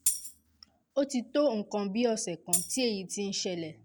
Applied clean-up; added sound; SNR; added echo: none; Tambourine; 4 dB; none.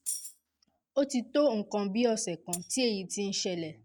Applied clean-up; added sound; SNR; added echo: neural mask model RNNoise.